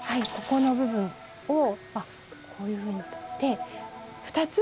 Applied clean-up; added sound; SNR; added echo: none; Idling / Engine starting / Car; 15 dB; none.